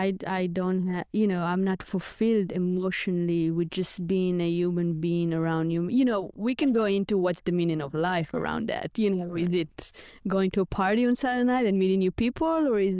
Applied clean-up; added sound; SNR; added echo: neural diffusion model UNIVERSE++.